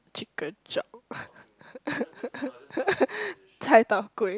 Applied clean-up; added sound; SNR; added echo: none; none; none; none.